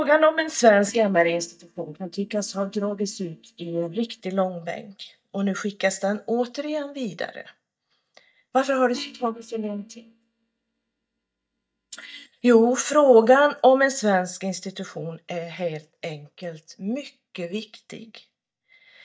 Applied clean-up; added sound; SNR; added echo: neural mask model DeepFilterNet 3.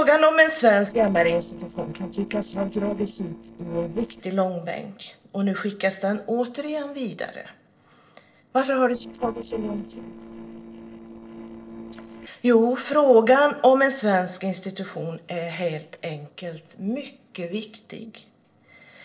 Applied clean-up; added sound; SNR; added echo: neural separator model SepFormer DNS4.